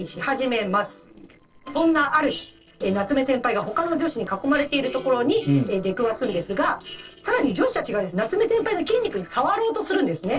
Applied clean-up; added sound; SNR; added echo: neural separator model SepFormer DNS4.